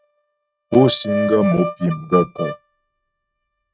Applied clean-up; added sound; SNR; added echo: neural mask model RNNoise.